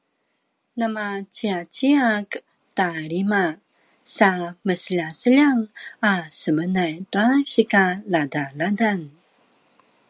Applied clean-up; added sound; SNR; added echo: none; none; none; none.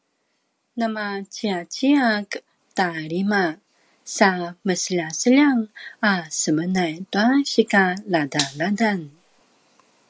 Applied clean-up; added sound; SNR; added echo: none; Gunshot, gunfire; 11 dB; none.